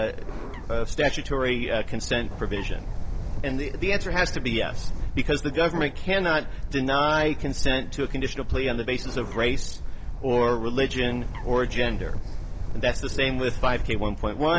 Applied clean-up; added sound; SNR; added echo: none; Bird; 2 dB; none.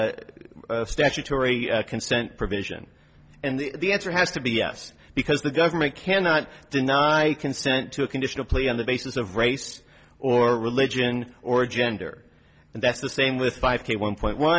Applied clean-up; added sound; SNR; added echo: none; none; none; none.